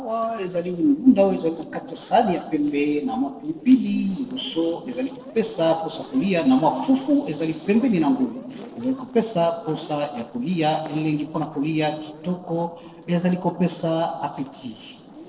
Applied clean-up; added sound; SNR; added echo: neural separator model SepFormer DNS4.